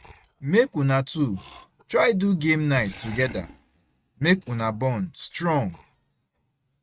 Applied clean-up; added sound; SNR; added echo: neural mask model RNNoise.